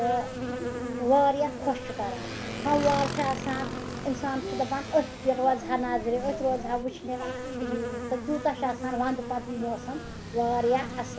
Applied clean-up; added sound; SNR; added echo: none; Motorcycle + Insect; 7 dB; none.